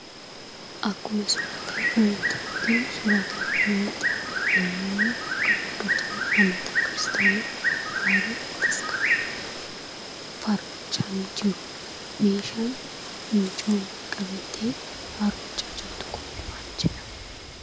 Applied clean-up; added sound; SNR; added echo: none; Bird; -1 dB; none.